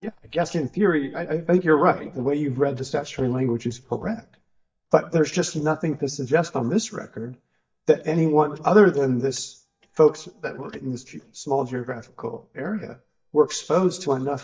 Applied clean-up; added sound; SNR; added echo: neural mask model DeepFilterNet 3.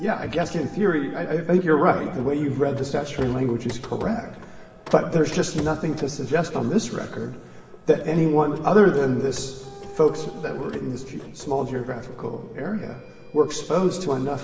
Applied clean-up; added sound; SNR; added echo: none; Printer; 18 dB; reverberation time 2.2 s.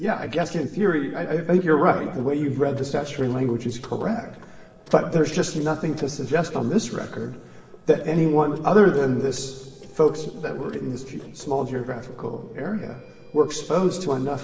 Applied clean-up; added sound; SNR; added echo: neural separator model SepFormer DNS4.